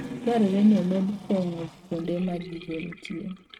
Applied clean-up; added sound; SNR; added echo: neural mask model RNNoise.